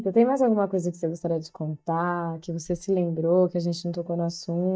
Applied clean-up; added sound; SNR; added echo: neural mask model DeepFilterNet 3.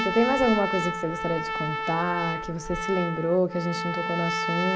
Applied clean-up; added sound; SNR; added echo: none; Trumpet; 3 dB; none.